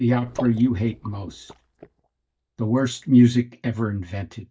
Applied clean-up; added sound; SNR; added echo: neural mask model DeepFilterNet 3.